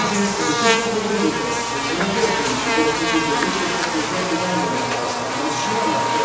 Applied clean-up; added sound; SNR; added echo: none; Buzz; -2 dB; reverberation time 1.0 s.